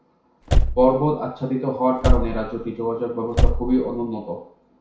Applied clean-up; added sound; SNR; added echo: none; Slam / Car; -2 dB; reverberation time 0.6 s.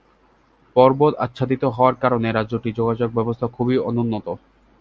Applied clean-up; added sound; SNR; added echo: none; none; none; none.